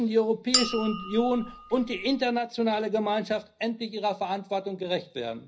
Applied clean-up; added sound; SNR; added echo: none; Chink, clink; 5 dB; reverberation time 0.5 s.